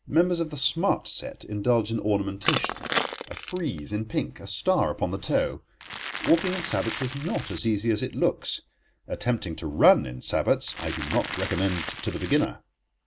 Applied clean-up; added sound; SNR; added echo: none; Crackle + Crushing; 7 dB; none.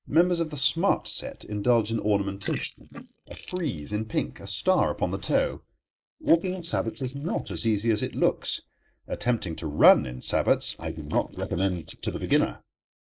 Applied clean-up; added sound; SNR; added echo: neural mask model Resemble Enhance denoiser.